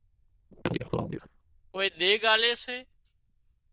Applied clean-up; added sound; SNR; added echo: neural diffusion model UNIVERSE++.